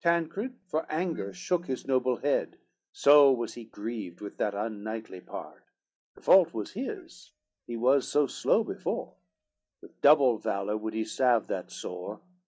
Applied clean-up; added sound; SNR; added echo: neural mask model DeepFilterNet 3.